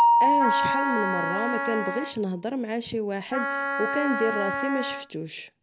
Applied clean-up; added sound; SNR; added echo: none; Mallet percussion + Wind instrument, woodwind instrument; -3 dB; none.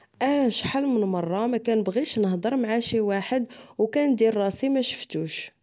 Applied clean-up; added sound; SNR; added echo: none; none; none; none.